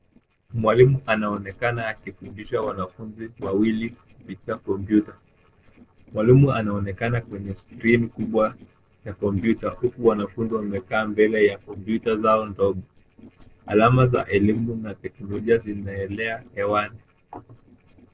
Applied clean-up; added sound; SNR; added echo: neural separator model SepFormer DNS4.